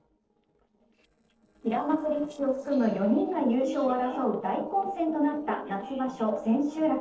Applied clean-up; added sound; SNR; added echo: neural separator model SepFormer DNS4.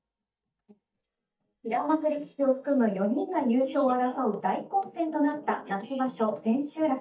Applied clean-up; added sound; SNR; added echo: neural mask model DeepFilterNet 3.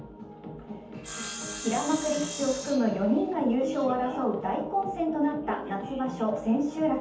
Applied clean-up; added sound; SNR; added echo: none; Sawing; 10 dB; reverberation time 0.6 s.